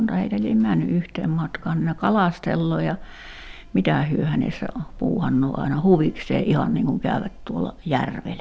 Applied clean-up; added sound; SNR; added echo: none; Sliding door; 18 dB; none.